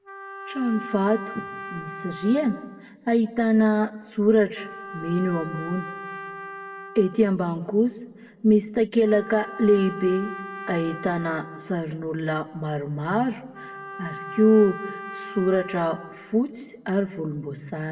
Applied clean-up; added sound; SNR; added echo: none; Trumpet; 15 dB; reverberation time 0.9 s.